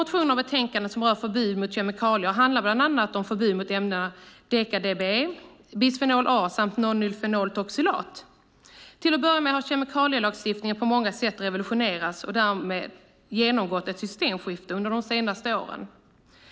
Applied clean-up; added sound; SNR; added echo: none; none; none; none.